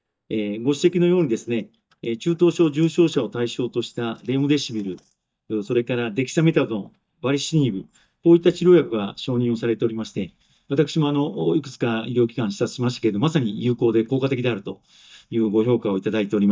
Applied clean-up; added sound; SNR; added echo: neural mask model DeepFilterNet 3.